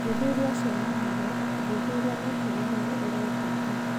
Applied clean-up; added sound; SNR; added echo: none; Mechanisms; -5 dB; none.